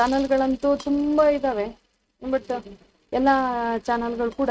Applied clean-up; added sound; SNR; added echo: neural mask model RNNoise.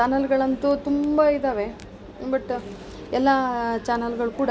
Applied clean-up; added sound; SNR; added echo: none; none; none; none.